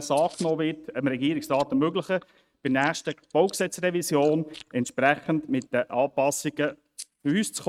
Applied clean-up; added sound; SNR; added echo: neural mask model RNNoise.